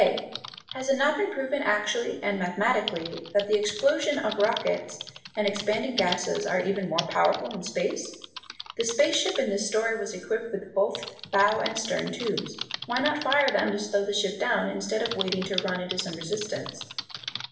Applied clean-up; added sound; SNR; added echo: none; Typing; 12 dB; reverberation time 0.7 s.